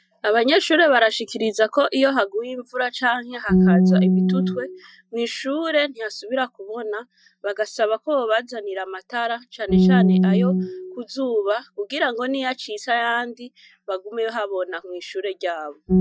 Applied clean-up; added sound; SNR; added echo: classical method Wiener filter.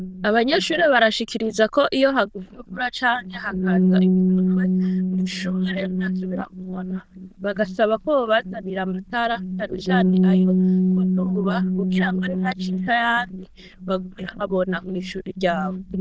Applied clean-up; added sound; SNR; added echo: neural diffusion model UNIVERSE++.